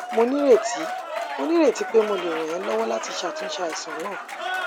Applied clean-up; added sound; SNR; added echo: none; Applause / Cheering; 7 dB; none.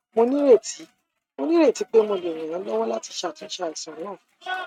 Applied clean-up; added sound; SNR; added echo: neural mask model RNNoise.